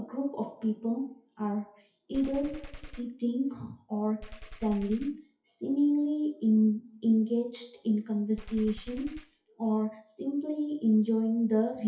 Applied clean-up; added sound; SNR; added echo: classical method WPE with log-MMSE.